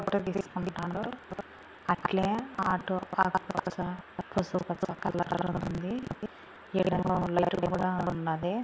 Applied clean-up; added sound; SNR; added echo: none; none; none; none.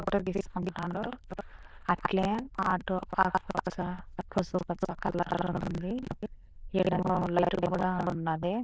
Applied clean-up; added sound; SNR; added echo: neural diffusion model UNIVERSE++.